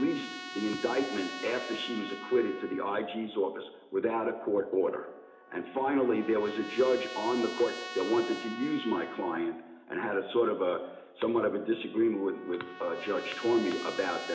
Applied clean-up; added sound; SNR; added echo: none; Trumpet; 14 dB; reverberation time 0.8 s.